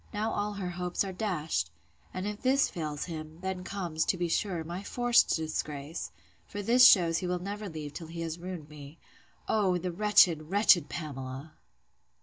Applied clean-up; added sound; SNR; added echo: none; none; none; none.